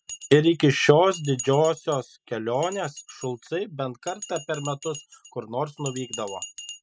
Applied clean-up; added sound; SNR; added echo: classical method spectral subtraction.